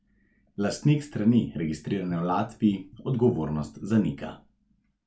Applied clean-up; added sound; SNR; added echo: none; none; none; none.